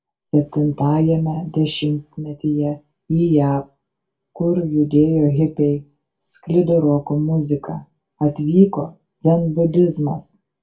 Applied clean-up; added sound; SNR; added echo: none; none; none; reverberation time 0.2 s.